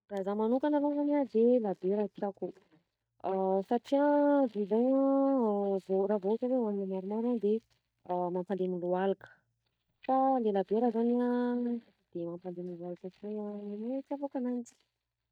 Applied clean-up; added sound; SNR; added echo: neural mask model DeepFilterNet 3.